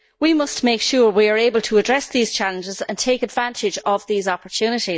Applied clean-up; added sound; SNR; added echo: neural mask model DeepFilterNet 3.